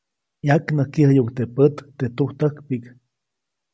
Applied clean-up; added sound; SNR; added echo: none; none; none; none.